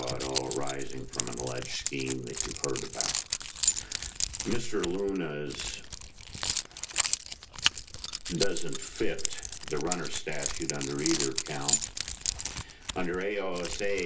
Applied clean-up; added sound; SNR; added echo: none; Keys jangling; 1 dB; reverberation time 0.1 s.